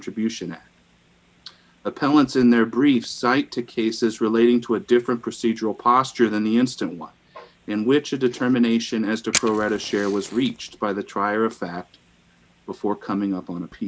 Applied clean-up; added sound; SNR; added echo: none; Fire; 18 dB; none.